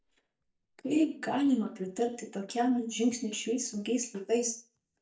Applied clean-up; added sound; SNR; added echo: neural mask model DeepFilterNet 3.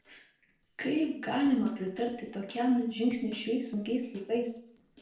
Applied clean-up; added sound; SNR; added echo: neural separator model SepFormer DNS4.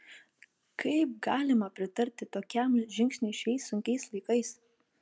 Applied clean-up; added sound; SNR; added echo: none; none; none; none.